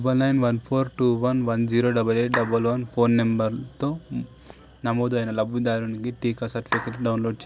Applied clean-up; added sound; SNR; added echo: none; Clapping; 8 dB; none.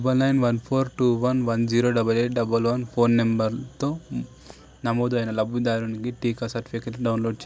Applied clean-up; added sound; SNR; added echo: none; none; none; none.